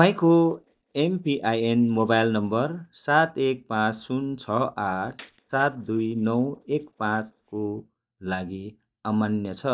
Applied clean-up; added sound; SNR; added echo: neural mask model DeepFilterNet 3.